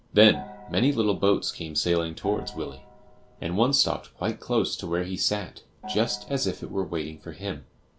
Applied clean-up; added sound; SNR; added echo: none; Gong; 17 dB; none.